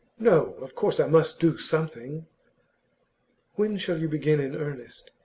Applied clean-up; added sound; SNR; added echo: none; none; none; none.